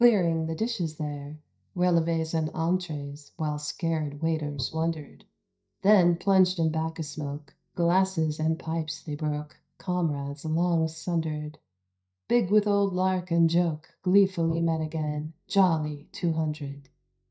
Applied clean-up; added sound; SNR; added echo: neural mask model DeepFilterNet 3.